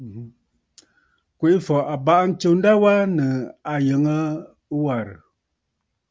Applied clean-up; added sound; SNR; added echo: none; none; none; none.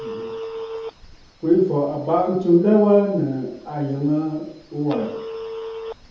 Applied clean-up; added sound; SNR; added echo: none; Telephone; 14 dB; reverberation time 0.7 s.